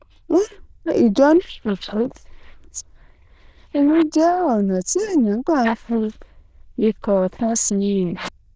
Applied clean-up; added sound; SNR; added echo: neural diffusion model UNIVERSE++.